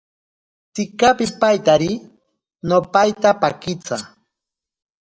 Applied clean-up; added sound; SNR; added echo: neural mask model DeepFilterNet 3.